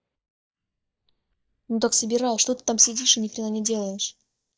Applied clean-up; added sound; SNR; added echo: neural mask model DeepFilterNet 3.